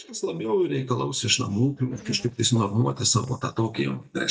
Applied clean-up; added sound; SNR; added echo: neural mask model DeepFilterNet 3.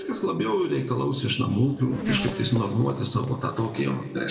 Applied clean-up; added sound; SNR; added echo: none; Race car, auto racing / Accelerating, revving, vroom; 11 dB; reverberation time 1.3 s.